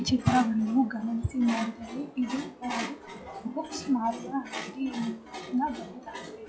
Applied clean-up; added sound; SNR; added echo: classical method WPE with log-MMSE.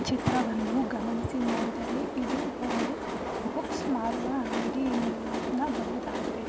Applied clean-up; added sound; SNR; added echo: none; Train; 1 dB; reverberation time 2.4 s.